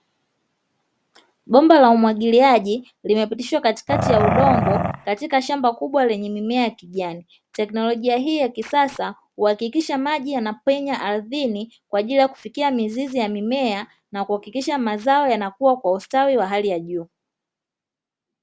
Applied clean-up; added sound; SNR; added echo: none; Growling; -1 dB; none.